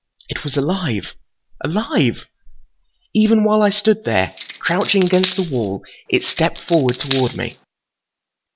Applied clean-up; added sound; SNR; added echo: none; Coin (dropping); 12 dB; none.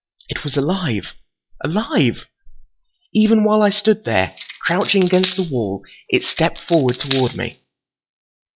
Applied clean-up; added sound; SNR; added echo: classical method log-MMSE.